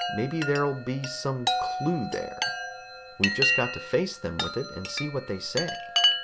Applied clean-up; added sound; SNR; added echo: none; Chime; 0 dB; none.